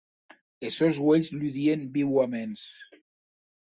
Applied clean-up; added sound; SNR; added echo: none; none; none; none.